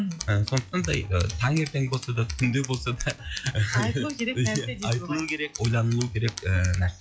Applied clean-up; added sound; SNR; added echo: classical method log-MMSE.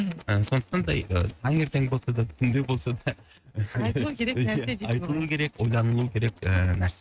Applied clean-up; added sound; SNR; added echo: neural mask model RNNoise.